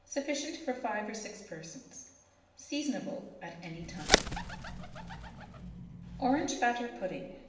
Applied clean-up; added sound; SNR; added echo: none; Bird; -2 dB; reverberation time 0.9 s.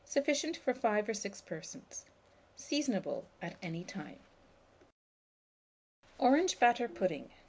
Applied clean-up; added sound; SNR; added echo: none; none; none; none.